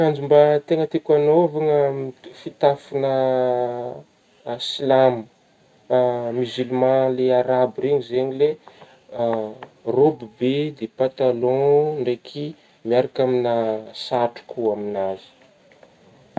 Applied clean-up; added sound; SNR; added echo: none; none; none; none.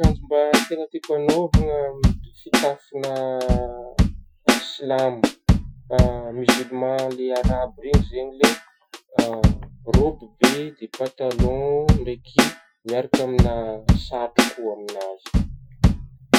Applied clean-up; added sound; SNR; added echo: classical method Wiener filter.